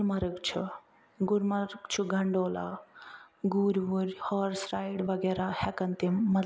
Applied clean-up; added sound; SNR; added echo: none; none; none; none.